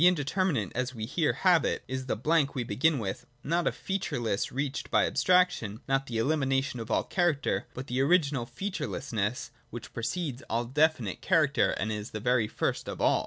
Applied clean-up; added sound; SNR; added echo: none; none; none; none.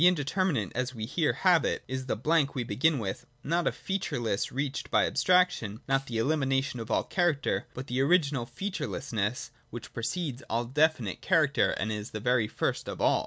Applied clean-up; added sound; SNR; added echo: none; Snare drum; 20 dB; none.